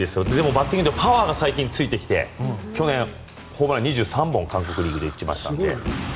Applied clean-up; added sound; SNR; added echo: none; Boom; 12 dB; none.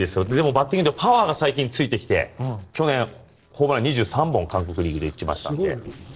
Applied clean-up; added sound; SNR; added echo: neural separator model SepFormer DNS4.